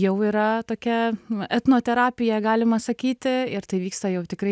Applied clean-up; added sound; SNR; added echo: none; none; none; none.